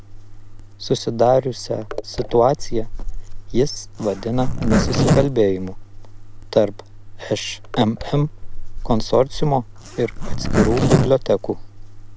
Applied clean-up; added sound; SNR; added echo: none; Zipper (clothing); 2 dB; none.